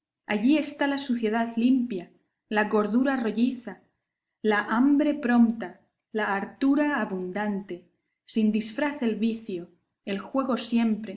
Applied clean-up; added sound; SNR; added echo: none; none; none; none.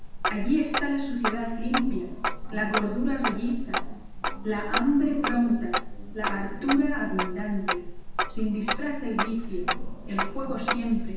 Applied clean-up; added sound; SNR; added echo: none; Tick-tock; 0 dB; reverberation time 0.9 s.